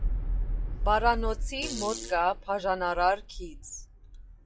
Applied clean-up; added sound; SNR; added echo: classical method log-MMSE.